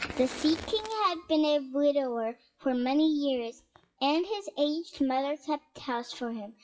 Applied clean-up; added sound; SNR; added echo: classical method WPE with log-MMSE.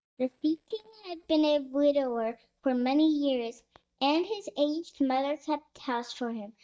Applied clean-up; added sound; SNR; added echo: neural mask model DeepFilterNet 3.